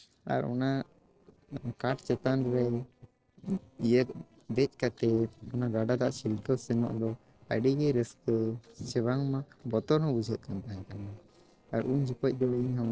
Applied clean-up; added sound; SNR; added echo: neural separator model SepFormer DNS4.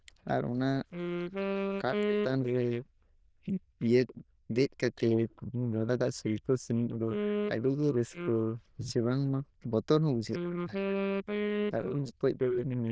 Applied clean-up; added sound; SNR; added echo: neural diffusion model UNIVERSE++.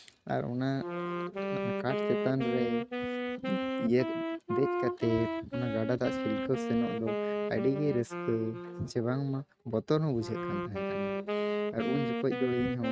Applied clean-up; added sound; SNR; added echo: neural mask model RNNoise.